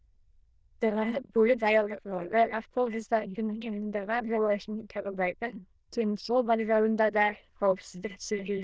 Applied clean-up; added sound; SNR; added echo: neural diffusion model UNIVERSE++.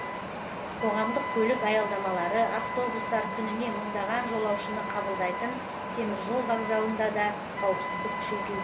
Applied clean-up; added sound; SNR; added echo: none; Wind + Wind instrument, woodwind instrument; 3 dB; none.